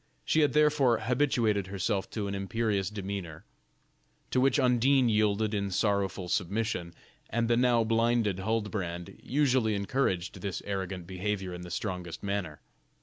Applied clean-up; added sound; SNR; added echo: none; none; none; none.